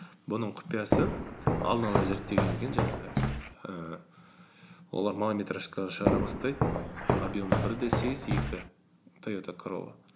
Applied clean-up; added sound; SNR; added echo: none; Walk, footsteps; -4 dB; none.